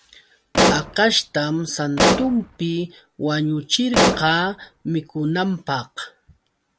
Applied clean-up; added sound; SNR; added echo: none; Explosion; -1 dB; none.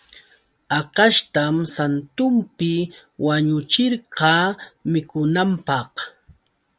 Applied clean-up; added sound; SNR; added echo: none; none; none; none.